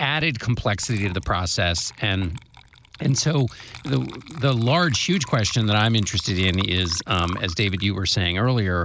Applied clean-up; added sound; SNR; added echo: none; Water / Liquid; 20 dB; none.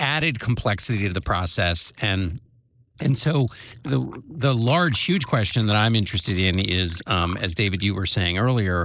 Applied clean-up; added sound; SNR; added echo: neural mask model Resemble Enhance denoiser.